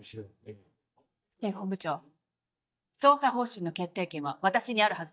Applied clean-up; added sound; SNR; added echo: neural mask model DeepFilterNet 3.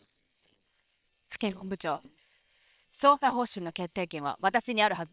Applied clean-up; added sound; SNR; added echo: neural separator model SepFormer WHAM!.